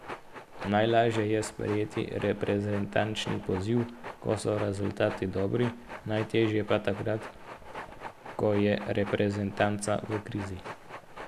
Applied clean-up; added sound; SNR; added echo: none; Train; 13 dB; none.